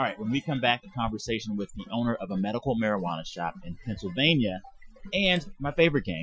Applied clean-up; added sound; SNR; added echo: classical method Wiener filter.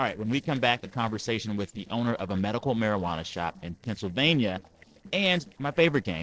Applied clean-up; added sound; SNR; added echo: neural separator model SepFormer DNS4.